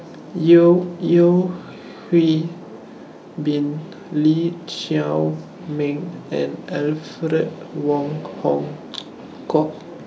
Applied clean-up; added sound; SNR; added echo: none; none; none; none.